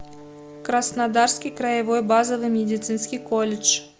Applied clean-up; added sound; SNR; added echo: none; Brass instrument; 18 dB; none.